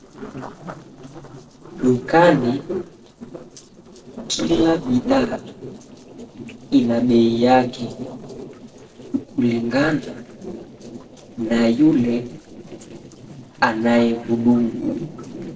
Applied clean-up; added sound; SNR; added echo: neural separator model SepFormer DNS4.